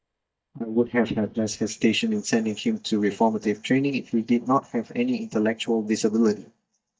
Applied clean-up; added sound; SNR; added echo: neural mask model DeepFilterNet 3.